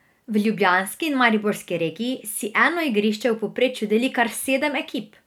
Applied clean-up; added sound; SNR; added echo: none; none; none; none.